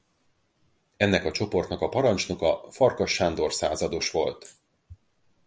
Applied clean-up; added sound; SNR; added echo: none; none; none; none.